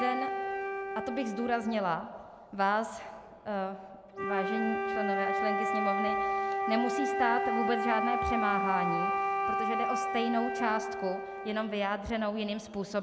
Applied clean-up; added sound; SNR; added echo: none; Wind instrument, woodwind instrument; 0 dB; none.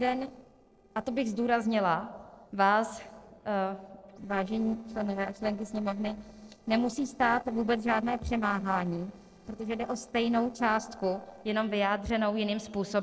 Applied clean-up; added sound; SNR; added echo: neural separator model SepFormer DNS4.